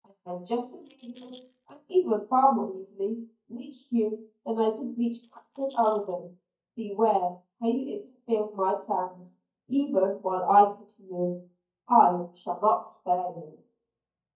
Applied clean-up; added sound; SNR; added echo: neural mask model DeepFilterNet 3.